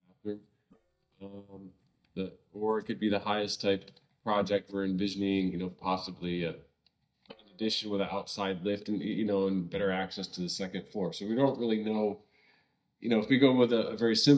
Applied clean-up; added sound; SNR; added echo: neural mask model DeepFilterNet 3.